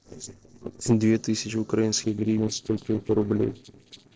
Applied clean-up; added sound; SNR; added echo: neural separator model SepFormer DNS4.